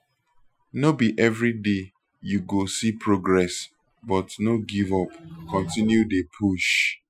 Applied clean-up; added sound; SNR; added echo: classical method Wiener filter.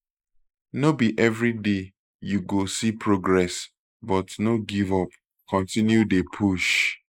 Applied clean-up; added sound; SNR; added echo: neural mask model Resemble Enhance denoiser.